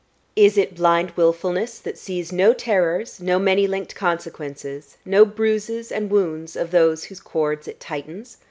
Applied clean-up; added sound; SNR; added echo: none; none; none; none.